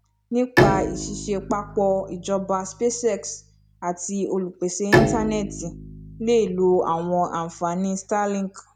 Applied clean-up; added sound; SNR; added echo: none; Bowed string instrument; 3 dB; none.